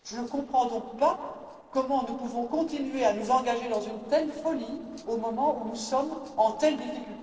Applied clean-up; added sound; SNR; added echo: neural separator model SepFormer DNS4.